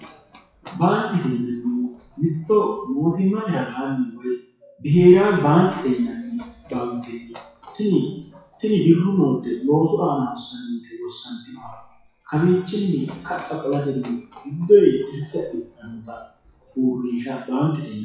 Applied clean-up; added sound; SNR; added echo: classical method WPE with log-MMSE.